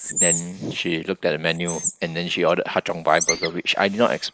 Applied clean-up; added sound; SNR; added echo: neural mask model Resemble Enhance denoiser.